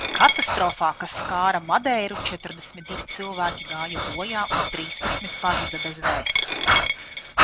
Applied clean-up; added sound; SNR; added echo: none; Breathing + Coin (dropping); 0 dB; none.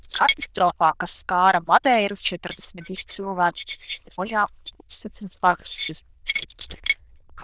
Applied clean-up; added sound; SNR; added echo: neural diffusion model UNIVERSE++.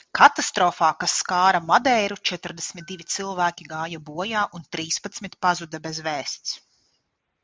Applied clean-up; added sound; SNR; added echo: none; none; none; none.